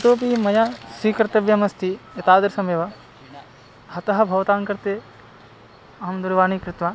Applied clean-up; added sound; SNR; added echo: none; none; none; none.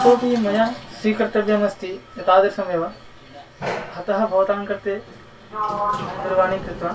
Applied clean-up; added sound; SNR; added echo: none; Sliding door; 9 dB; reverberation time 0.2 s.